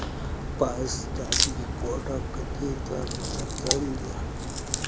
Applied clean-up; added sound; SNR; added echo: none; Crack; -4 dB; none.